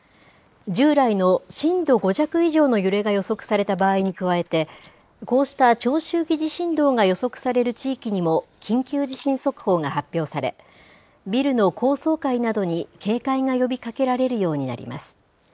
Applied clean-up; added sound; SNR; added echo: neural mask model Resemble Enhance denoiser.